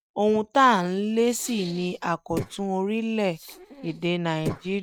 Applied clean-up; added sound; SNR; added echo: neural mask model RNNoise.